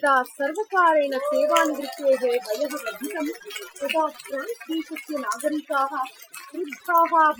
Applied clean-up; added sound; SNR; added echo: classical method Wiener filter.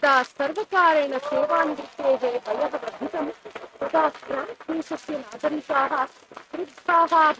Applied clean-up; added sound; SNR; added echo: neural mask model RNNoise.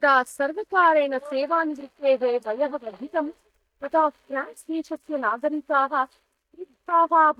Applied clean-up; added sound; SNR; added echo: neural mask model DeepFilterNet 3.